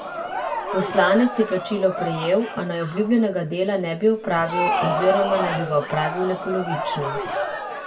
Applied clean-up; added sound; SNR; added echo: none; Crowd; 5 dB; reverberation time 0.2 s.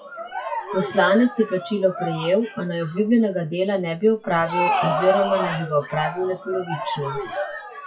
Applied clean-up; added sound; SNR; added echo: classical method WPE with log-MMSE.